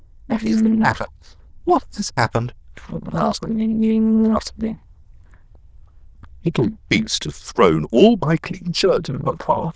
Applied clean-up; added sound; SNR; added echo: neural diffusion model UNIVERSE++.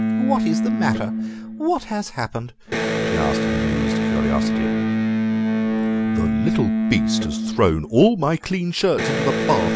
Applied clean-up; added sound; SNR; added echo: none; Electric guitar; -2 dB; none.